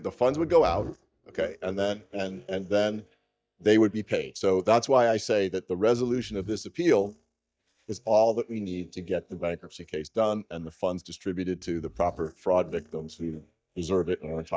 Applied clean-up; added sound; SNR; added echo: neural mask model DeepFilterNet 3.